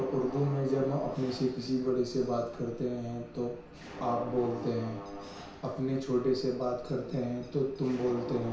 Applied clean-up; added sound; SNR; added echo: none; Mechanisms; 12 dB; reverberation time 0.6 s.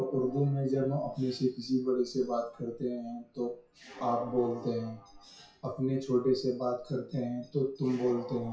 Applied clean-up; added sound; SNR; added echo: classical method WPE with log-MMSE.